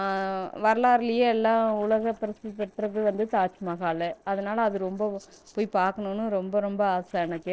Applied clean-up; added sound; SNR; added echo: neural separator model SepFormer DNS4.